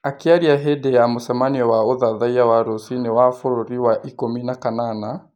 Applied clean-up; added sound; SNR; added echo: none; none; none; none.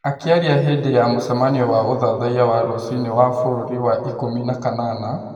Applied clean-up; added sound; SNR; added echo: none; none; none; reverberation time 1.9 s.